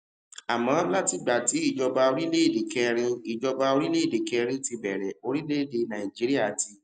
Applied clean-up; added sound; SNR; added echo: none; none; none; none.